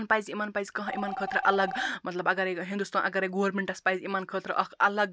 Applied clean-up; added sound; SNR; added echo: none; Telephone; 11 dB; none.